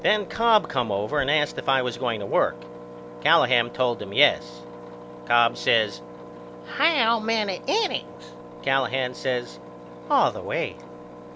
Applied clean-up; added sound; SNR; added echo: none; Engine; 15 dB; none.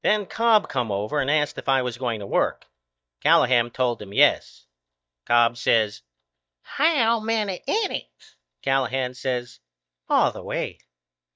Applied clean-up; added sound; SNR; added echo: neural mask model DeepFilterNet 3.